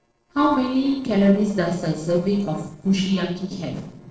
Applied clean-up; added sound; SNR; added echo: neural separator model SepFormer DNS4.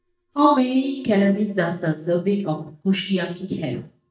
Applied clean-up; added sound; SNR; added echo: neural mask model DeepFilterNet 3.